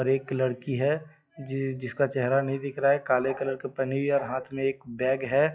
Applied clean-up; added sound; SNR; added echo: classical method log-MMSE.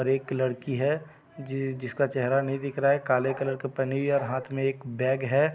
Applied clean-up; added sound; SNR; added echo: none; Bark; 13 dB; none.